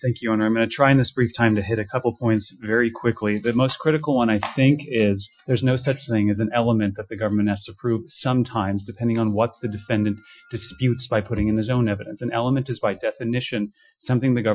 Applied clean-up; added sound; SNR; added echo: classical method Wiener filter.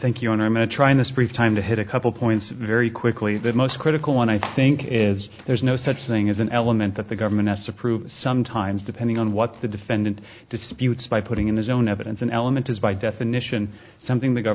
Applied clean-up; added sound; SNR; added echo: none; none; none; none.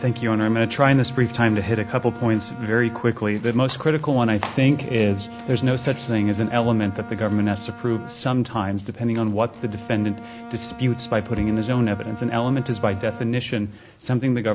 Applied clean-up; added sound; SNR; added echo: none; Bowed string instrument; 17 dB; none.